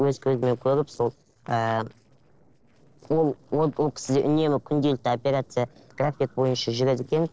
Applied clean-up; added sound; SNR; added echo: neural separator model SepFormer DNS4.